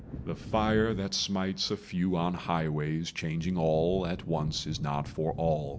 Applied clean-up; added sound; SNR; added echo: none; Thunder / Wind; 12 dB; none.